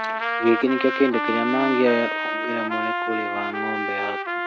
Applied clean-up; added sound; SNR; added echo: none; Trumpet; 2 dB; none.